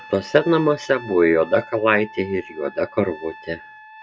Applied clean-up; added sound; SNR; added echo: none; Trumpet; 19 dB; none.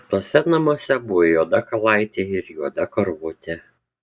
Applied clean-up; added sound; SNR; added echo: none; none; none; none.